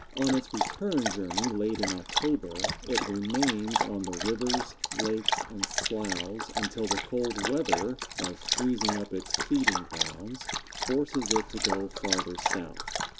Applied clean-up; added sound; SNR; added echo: none; Dog; 1 dB; none.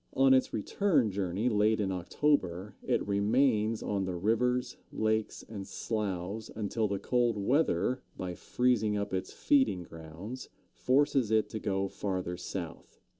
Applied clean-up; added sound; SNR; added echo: none; none; none; none.